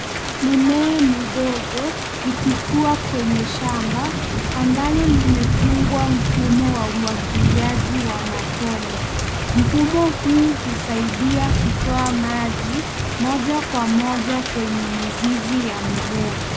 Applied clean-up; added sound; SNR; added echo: none; Thunder / Rain; 1 dB; none.